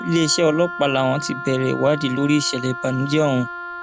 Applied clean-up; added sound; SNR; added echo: none; Wind instrument, woodwind instrument; 11 dB; none.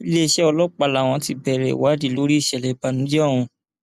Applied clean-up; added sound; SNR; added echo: none; none; none; none.